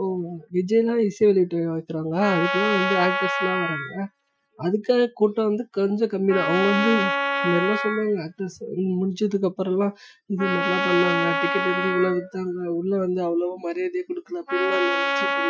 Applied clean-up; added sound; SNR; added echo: classical method Wiener filter.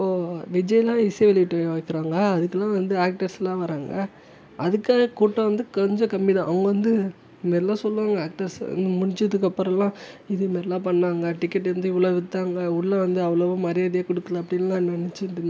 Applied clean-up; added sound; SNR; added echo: none; none; none; none.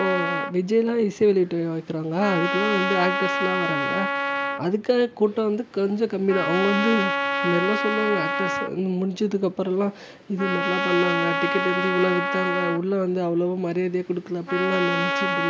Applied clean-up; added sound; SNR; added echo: none; Trumpet; 3 dB; none.